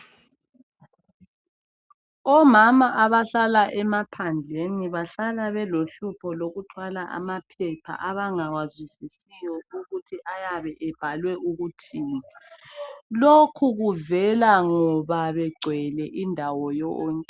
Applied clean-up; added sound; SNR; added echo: none; none; none; none.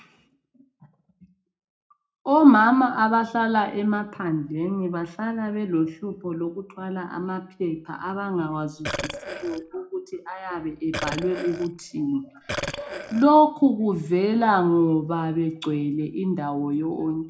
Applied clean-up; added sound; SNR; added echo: none; Burping, eructation; 9 dB; reverberation time 0.3 s.